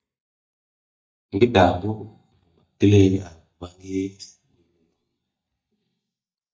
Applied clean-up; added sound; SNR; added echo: neural mask model DeepFilterNet 3.